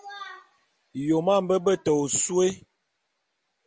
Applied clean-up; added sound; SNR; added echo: none; none; none; none.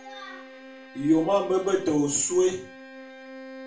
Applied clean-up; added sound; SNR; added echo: none; Bowed string instrument; 18 dB; reverberation time 0.3 s.